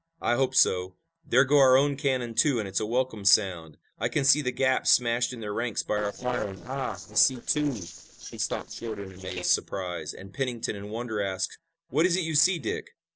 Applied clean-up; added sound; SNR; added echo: neural separator model SepFormer DNS4.